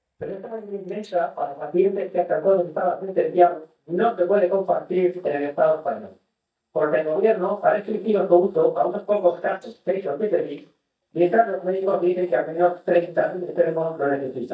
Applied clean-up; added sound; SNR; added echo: neural mask model DeepFilterNet 3.